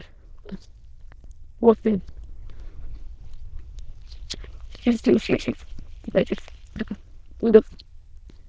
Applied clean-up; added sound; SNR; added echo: neural diffusion model UNIVERSE++.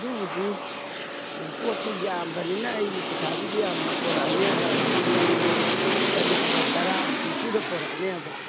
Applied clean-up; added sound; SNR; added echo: none; Aircraft; -4 dB; none.